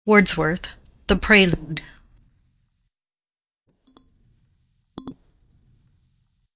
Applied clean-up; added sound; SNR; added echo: neural mask model DeepFilterNet 3.